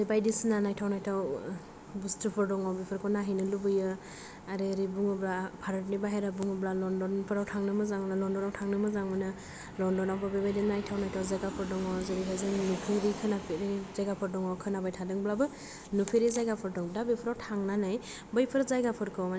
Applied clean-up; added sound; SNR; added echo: none; Aircraft; 17 dB; none.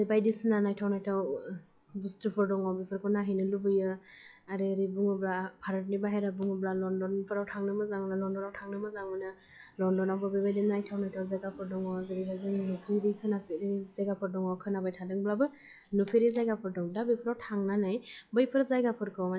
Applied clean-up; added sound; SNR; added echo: classical method log-MMSE.